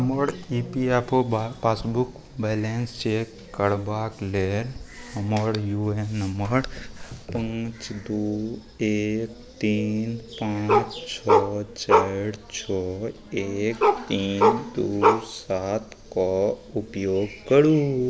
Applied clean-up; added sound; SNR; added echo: none; Bark; -3 dB; none.